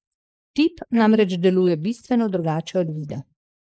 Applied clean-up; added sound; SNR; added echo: neural mask model Resemble Enhance denoiser.